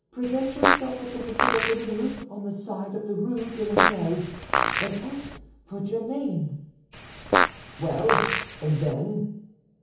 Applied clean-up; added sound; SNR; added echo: none; Fart; -3 dB; reverberation time 0.7 s.